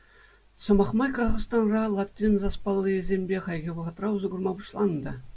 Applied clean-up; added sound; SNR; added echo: none; none; none; none.